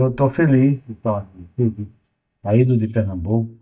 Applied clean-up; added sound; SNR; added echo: neural mask model DeepFilterNet 3.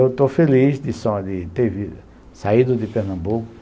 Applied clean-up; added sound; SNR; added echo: none; none; none; none.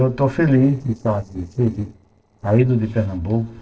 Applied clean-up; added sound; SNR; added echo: neural separator model SepFormer DNS4.